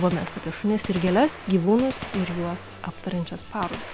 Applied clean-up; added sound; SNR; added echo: none; Gunshot, gunfire; 13 dB; none.